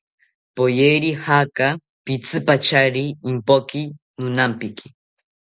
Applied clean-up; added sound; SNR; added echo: none; none; none; none.